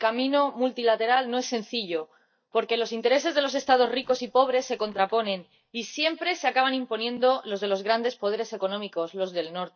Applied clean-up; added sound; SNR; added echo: neural mask model DeepFilterNet 3.